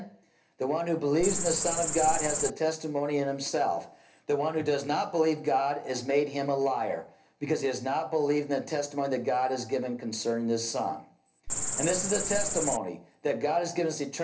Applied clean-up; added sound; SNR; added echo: none; Cricket; 0 dB; reverberation time 0.3 s.